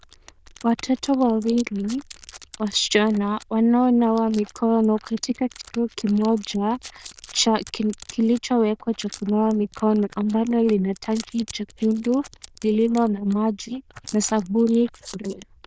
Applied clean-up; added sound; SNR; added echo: neural diffusion model UNIVERSE++.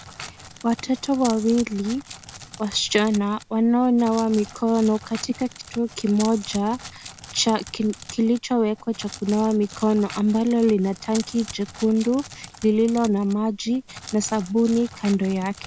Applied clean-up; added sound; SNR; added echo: none; Crackle; 18 dB; none.